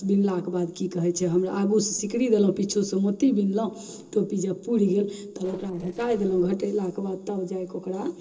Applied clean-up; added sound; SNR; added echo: neural separator model SepFormer DNS4.